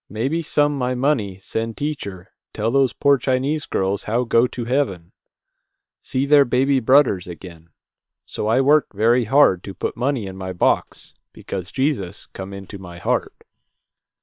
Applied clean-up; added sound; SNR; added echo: neural separator model SepFormer WHAM!.